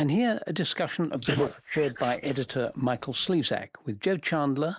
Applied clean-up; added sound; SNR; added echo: neural mask model Resemble Enhance denoiser.